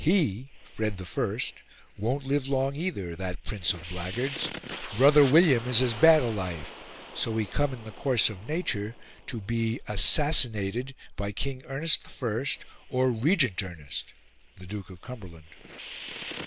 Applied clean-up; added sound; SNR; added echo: none; Fire; 17 dB; none.